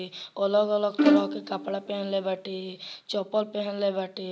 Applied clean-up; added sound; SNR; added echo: none; Bowed string instrument; -2 dB; none.